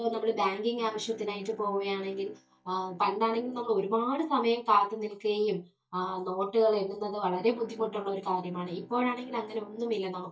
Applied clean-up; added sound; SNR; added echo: neural mask model DeepFilterNet 3.